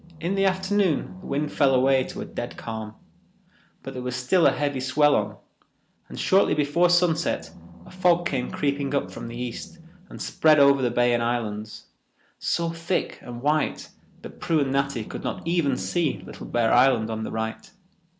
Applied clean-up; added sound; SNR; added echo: none; Animal; 18 dB; none.